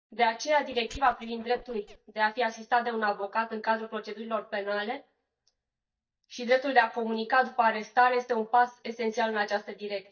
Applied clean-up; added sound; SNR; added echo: neural mask model DeepFilterNet 3.